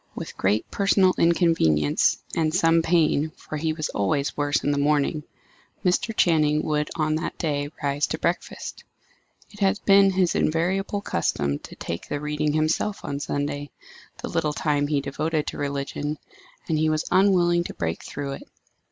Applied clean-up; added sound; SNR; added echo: none; none; none; none.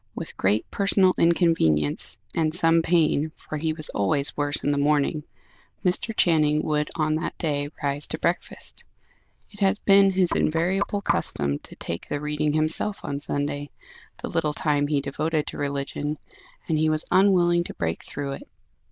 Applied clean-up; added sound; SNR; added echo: neural diffusion model UNIVERSE++.